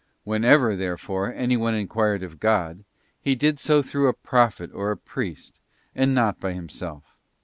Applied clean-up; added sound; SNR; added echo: none; none; none; none.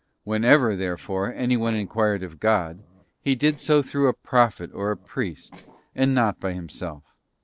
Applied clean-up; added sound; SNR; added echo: neural separator model SepFormer DNS4.